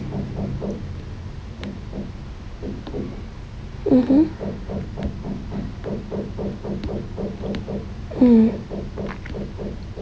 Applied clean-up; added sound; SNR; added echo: none; none; none; none.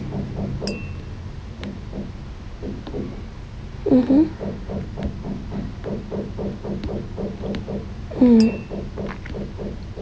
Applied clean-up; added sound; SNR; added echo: none; Glass; 19 dB; none.